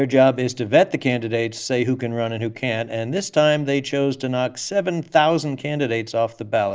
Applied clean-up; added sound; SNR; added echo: none; none; none; none.